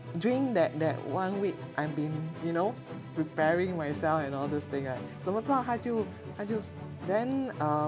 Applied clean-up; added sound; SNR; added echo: none; Musical instrument; 10 dB; none.